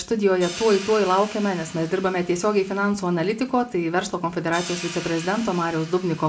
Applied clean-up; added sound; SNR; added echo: none; Hi-hat; 16 dB; reverberation time 0.6 s.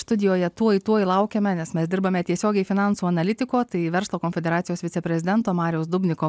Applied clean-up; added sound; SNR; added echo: none; none; none; none.